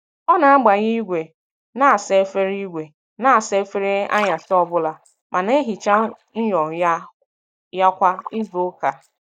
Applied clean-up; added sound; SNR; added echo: neural mask model DeepFilterNet 3.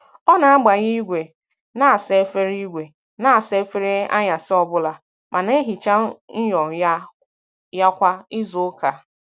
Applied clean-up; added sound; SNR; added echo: none; none; none; none.